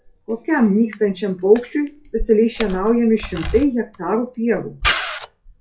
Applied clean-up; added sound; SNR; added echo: classical method WPE with log-MMSE.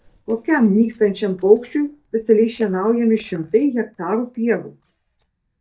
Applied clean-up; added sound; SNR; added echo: neural mask model DeepFilterNet 3.